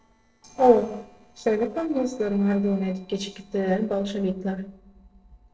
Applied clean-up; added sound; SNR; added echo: neural separator model SepFormer DNS4.